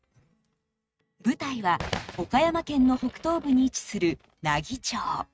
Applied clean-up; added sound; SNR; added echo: neural mask model RNNoise.